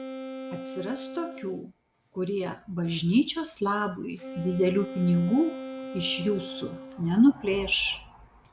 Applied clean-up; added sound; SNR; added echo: none; Wind instrument, woodwind instrument; 13 dB; none.